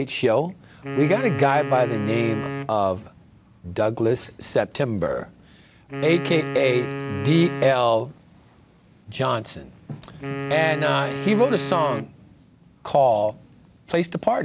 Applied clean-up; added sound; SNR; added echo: none; Wind instrument, woodwind instrument; 8 dB; none.